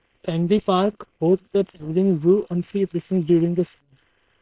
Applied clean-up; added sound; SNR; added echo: neural separator model SepFormer WHAM!.